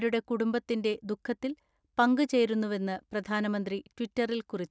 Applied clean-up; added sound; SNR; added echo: none; none; none; none.